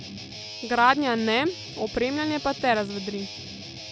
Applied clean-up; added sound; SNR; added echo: none; Guitar; 12 dB; none.